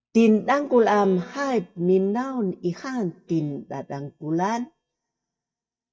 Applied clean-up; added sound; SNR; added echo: neural mask model DeepFilterNet 3.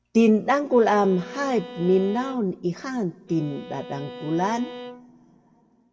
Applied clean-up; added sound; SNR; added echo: none; Bowed string instrument; 16 dB; reverberation time 1.4 s.